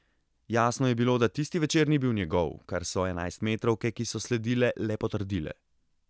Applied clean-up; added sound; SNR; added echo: none; none; none; none.